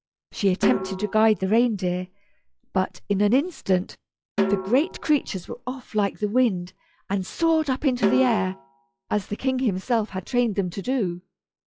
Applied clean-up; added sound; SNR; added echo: classical method log-MMSE.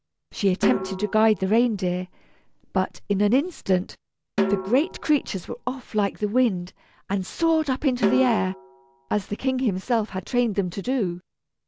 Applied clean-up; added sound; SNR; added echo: none; Snare drum; 8 dB; none.